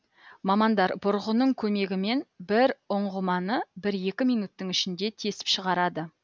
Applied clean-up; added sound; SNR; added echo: none; none; none; none.